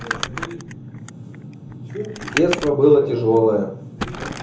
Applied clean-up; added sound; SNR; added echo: none; Crumpling, crinkling; 11 dB; reverberation time 1.2 s.